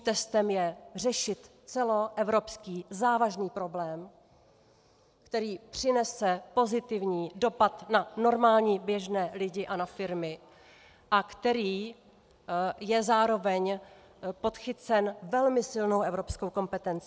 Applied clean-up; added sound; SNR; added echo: none; none; none; none.